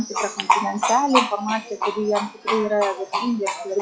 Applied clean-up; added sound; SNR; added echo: classical method log-MMSE.